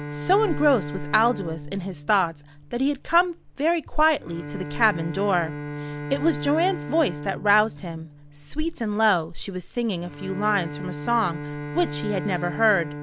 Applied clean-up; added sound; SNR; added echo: none; Bowed string instrument; 10 dB; none.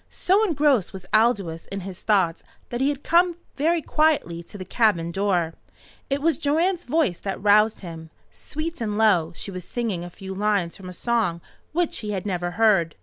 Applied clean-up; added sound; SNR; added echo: none; none; none; none.